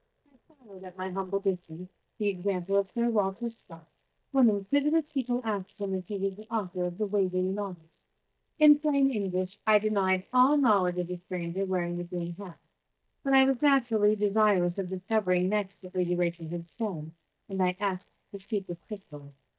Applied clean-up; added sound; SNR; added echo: neural mask model DeepFilterNet 3.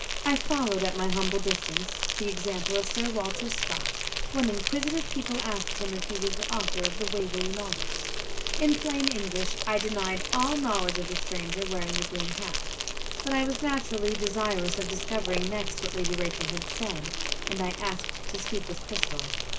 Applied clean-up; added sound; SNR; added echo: none; Insect; -1 dB; reverberation time 0.2 s.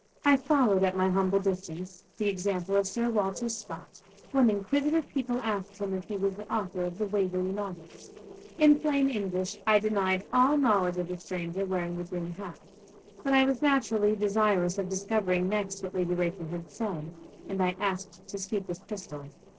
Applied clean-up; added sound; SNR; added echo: neural separator model SepFormer DNS4.